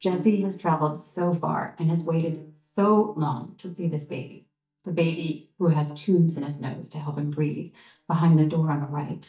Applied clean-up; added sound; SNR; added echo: neural mask model DeepFilterNet 3.